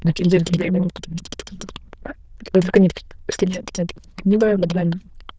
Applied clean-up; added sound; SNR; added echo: neural diffusion model UNIVERSE++.